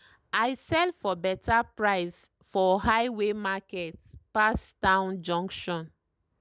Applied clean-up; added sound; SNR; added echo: none; none; none; none.